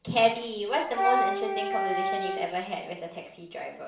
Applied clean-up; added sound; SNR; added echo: none; Wind instrument, woodwind instrument; -1 dB; reverberation time 0.6 s.